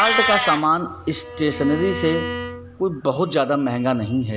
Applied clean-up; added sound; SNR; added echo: none; Meow + Bowed string instrument; 6 dB; none.